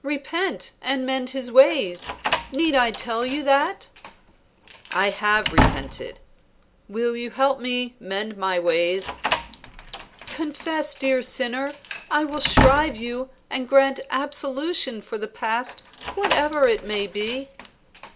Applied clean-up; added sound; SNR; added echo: none; Slam; 6 dB; none.